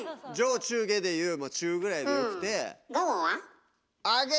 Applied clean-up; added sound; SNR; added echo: none; none; none; none.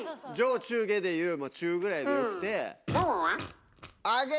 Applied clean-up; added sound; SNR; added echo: none; Fart; 9 dB; none.